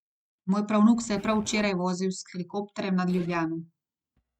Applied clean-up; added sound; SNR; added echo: neural mask model RNNoise.